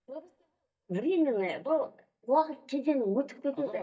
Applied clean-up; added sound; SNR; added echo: neural mask model DeepFilterNet 3.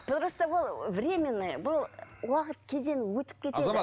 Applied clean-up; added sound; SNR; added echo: none; none; none; none.